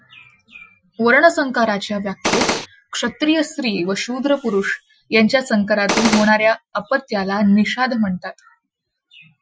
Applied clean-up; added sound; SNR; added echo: classical method Wiener filter.